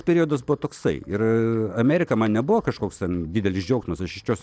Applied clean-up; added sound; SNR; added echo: neural separator model SepFormer DNS4.